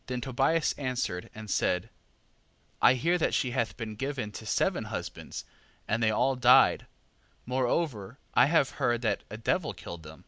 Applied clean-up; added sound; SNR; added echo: none; none; none; none.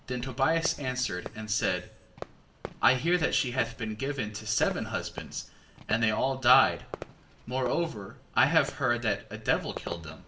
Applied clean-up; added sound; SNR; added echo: none; Fireworks; 15 dB; reverberation time 0.5 s.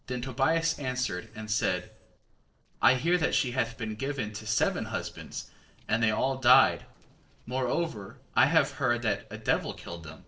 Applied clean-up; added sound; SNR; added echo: neural separator model SepFormer DNS4.